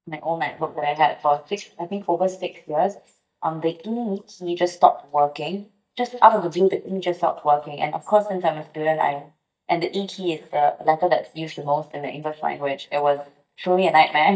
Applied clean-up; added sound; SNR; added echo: neural mask model DeepFilterNet 3.